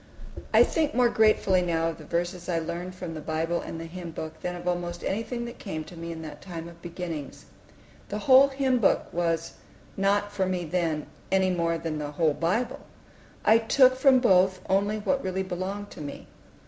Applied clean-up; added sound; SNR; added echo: none; none; none; none.